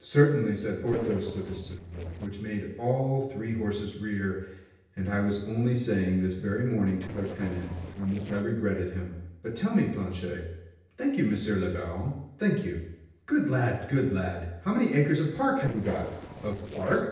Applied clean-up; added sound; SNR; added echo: neural separator model SepFormer DNS4.